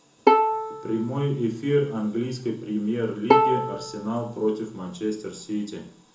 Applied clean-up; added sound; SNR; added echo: none; Bowed string instrument; -1 dB; reverberation time 0.6 s.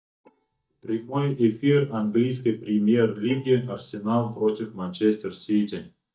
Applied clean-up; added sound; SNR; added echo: neural mask model DeepFilterNet 3.